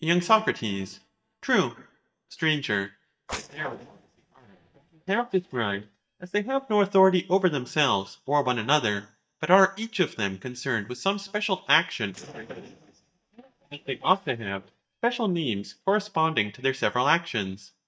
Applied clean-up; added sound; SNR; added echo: neural mask model DeepFilterNet 3.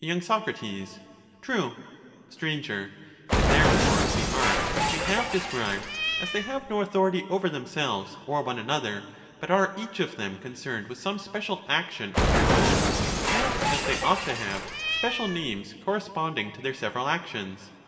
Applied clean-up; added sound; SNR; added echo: none; Cat; 0 dB; reverberation time 2.0 s.